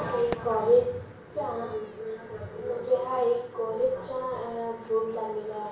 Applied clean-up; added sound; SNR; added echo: none; Crowd / Fireworks; 18 dB; reverberation time 0.6 s.